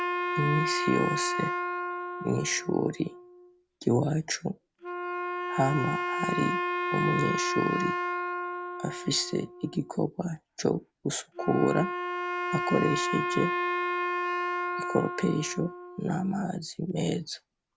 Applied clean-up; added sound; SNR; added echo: none; Wind instrument, woodwind instrument; 2 dB; none.